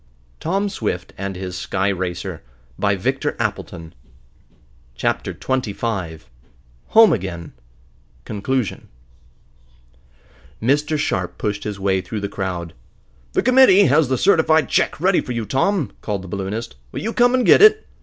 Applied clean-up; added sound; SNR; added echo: none; none; none; none.